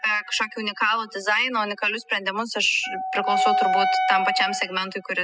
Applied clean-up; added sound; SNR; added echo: classical method spectral subtraction.